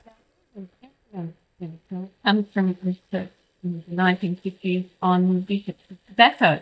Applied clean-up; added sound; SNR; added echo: neural mask model DeepFilterNet 3.